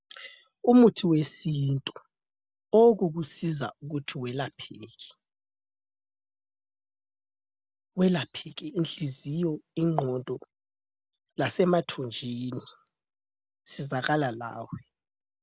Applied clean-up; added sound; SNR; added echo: none; none; none; none.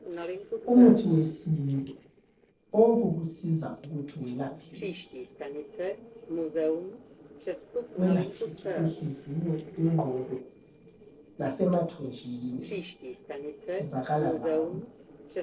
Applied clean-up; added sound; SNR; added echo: neural separator model SepFormer DNS4.